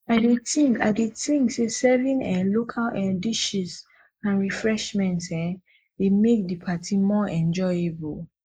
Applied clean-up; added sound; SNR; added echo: neural mask model Resemble Enhance denoiser.